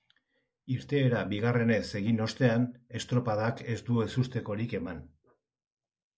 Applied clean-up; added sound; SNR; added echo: neural mask model Resemble Enhance denoiser.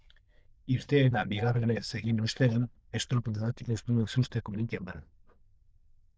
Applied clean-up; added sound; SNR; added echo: neural diffusion model UNIVERSE++.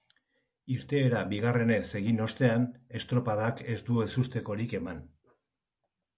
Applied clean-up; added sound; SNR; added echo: none; none; none; none.